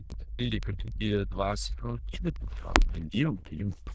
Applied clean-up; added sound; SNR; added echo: neural diffusion model UNIVERSE++.